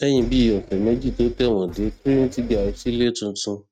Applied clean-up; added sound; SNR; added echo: neural mask model RNNoise.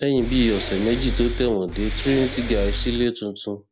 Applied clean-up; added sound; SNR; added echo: none; Breathing; 3 dB; none.